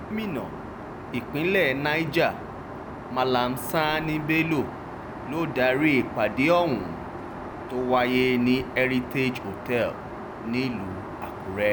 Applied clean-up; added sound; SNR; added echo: none; Aircraft; 10 dB; none.